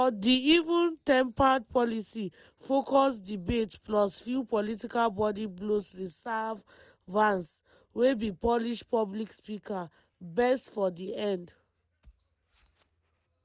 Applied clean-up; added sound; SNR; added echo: none; none; none; none.